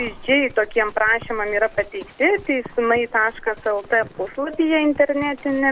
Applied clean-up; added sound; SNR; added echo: none; Livestock, farm animals, working animals; 19 dB; none.